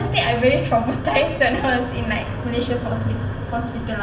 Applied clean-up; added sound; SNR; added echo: none; none; none; reverberation time 1.9 s.